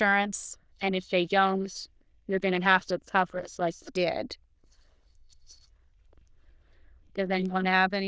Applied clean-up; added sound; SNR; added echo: neural diffusion model UNIVERSE++.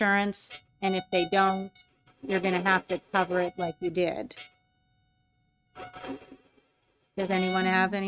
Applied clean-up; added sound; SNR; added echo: neural mask model RNNoise.